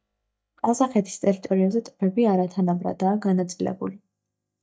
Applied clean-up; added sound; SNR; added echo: neural mask model DeepFilterNet 3.